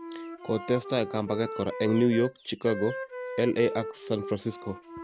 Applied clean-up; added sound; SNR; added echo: none; Wind instrument, woodwind instrument; 10 dB; none.